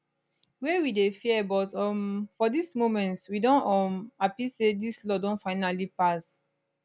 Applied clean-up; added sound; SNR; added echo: none; none; none; none.